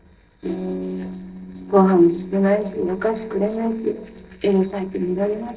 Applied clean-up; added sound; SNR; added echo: neural separator model SepFormer DNS4.